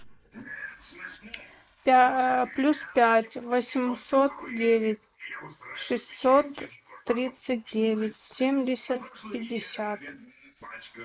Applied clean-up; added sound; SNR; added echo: neural mask model Resemble Enhance denoiser.